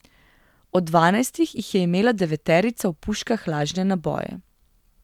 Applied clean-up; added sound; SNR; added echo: none; none; none; none.